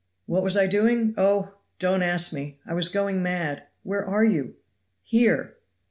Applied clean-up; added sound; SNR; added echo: none; none; none; none.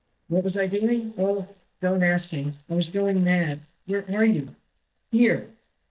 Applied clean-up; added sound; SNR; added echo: neural mask model DeepFilterNet 3.